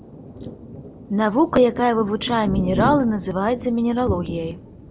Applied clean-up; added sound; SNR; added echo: none; Thunder; 9 dB; none.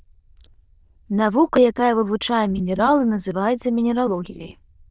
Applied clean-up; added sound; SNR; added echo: neural diffusion model UNIVERSE++.